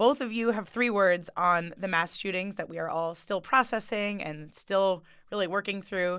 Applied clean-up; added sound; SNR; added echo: none; none; none; none.